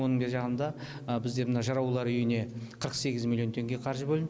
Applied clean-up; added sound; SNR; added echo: none; none; none; none.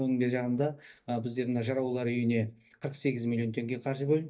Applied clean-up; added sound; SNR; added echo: neural mask model DeepFilterNet 3.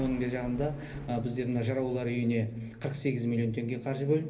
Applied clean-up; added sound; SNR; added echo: none; Thunder; 19 dB; reverberation time 0.3 s.